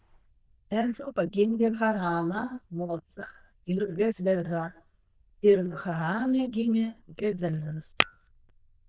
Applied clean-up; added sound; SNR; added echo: neural diffusion model UNIVERSE++.